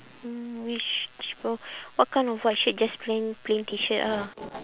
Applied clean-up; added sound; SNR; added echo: none; none; none; none.